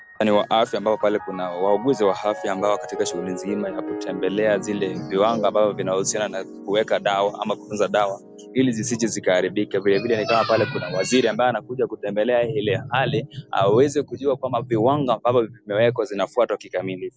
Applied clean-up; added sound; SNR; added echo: none; Piano; 16 dB; none.